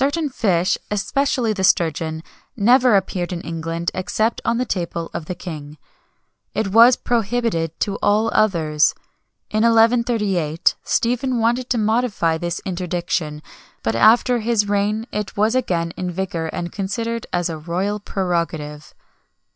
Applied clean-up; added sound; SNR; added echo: none; none; none; none.